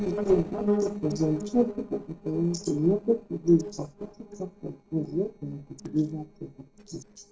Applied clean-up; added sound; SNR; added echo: neural separator model SepFormer DNS4.